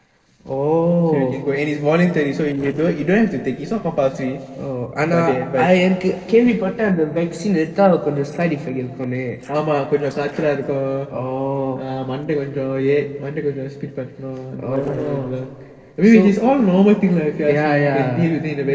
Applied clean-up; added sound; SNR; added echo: neural separator model SepFormer DNS4.